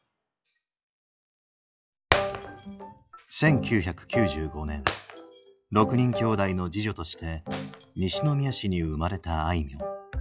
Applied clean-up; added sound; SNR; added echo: classical method log-MMSE.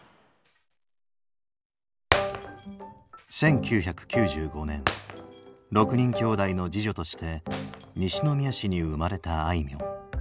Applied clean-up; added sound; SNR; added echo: none; Shatter; 10 dB; none.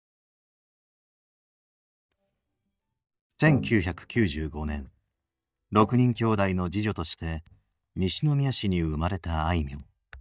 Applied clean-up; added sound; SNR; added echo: neural mask model DeepFilterNet 3.